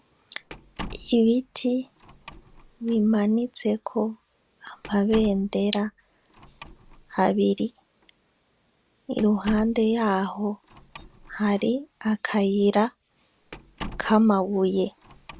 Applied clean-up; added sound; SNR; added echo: none; Slam; 19 dB; none.